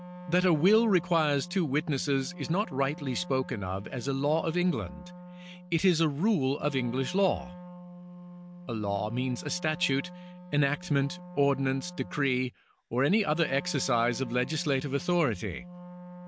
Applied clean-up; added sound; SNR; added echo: none; Wind instrument, woodwind instrument; 15 dB; none.